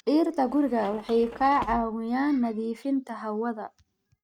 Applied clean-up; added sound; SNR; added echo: neural mask model RNNoise.